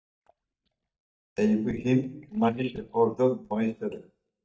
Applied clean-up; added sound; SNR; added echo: neural mask model DeepFilterNet 3.